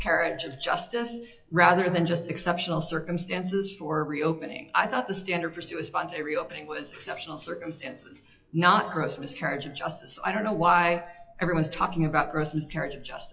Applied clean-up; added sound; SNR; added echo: classical method WPE with log-MMSE.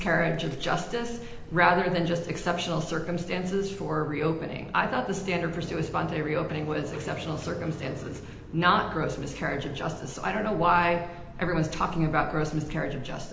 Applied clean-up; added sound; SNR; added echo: none; Aircraft; 12 dB; reverberation time 0.9 s.